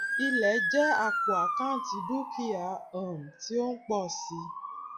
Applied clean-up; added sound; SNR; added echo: classical method log-MMSE.